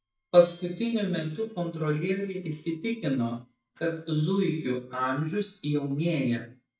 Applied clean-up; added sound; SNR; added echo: neural mask model DeepFilterNet 3.